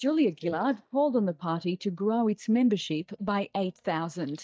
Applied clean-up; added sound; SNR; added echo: neural mask model DeepFilterNet 3.